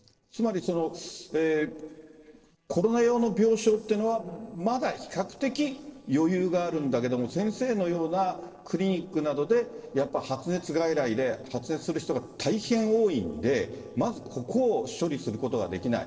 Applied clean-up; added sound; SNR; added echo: neural separator model SepFormer DNS4.